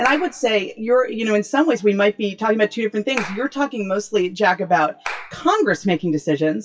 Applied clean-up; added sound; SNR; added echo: classical method WPE with log-MMSE.